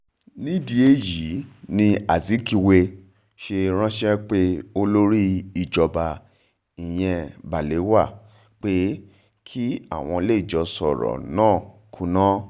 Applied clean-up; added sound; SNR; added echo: none; none; none; none.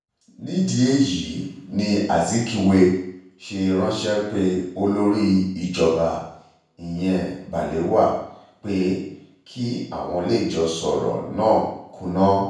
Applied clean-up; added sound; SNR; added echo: none; none; none; reverberation time 0.7 s.